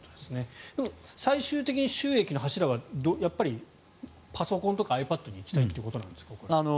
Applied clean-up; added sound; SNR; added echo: none; none; none; none.